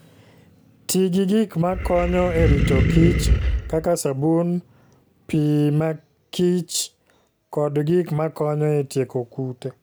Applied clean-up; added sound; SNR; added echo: none; Animal; -2 dB; none.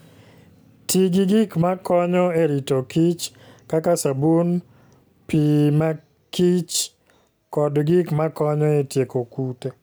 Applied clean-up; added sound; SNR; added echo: none; none; none; none.